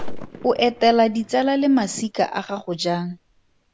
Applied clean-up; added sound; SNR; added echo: none; Fireworks; 12 dB; none.